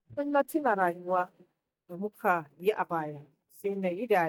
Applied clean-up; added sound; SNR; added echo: neural mask model DeepFilterNet 3.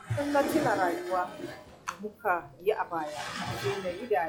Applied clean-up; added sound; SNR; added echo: classical method log-MMSE.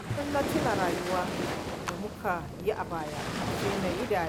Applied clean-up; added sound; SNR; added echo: none; Waves, surf; 1 dB; none.